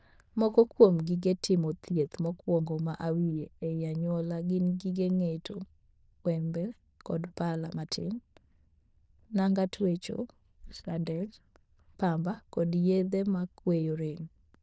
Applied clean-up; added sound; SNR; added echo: neural diffusion model UNIVERSE++.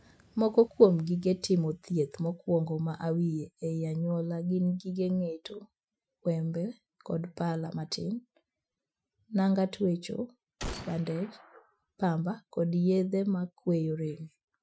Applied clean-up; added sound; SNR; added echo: classical method Wiener filter.